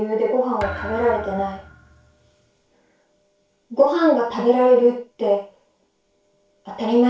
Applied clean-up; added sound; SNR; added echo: none; Thump, thud; 15 dB; reverberation time 0.3 s.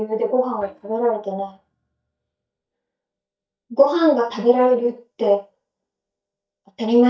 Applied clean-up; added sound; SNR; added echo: neural mask model DeepFilterNet 3.